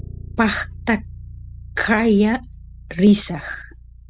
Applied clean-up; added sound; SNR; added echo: none; Bass guitar; 15 dB; none.